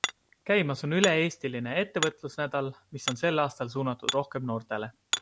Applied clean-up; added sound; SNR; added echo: none; Hammer; 8 dB; none.